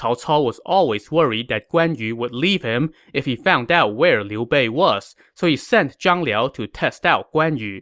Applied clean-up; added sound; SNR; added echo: none; none; none; none.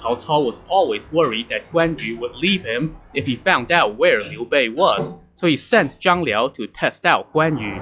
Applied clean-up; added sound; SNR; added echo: classical method log-MMSE.